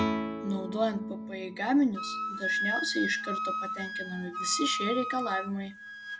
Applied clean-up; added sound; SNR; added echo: none; Guitar + Wind instrument, woodwind instrument; 2 dB; none.